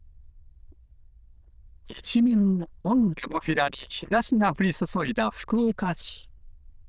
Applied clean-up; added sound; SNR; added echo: neural diffusion model UNIVERSE++.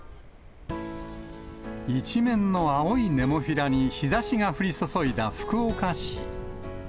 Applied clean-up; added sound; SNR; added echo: none; Waves, surf; 16 dB; none.